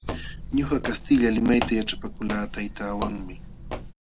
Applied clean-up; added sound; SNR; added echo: none; Walk, footsteps; 8 dB; none.